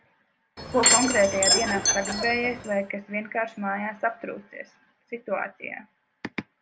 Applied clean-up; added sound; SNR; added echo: none; Door / Chime; -5 dB; none.